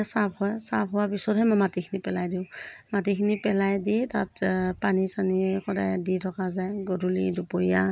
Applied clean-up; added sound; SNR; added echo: none; none; none; none.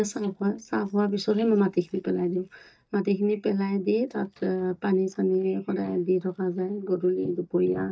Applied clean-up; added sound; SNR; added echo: neural mask model DeepFilterNet 3.